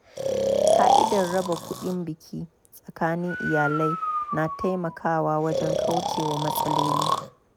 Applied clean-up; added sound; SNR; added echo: none; Breathing; -1 dB; none.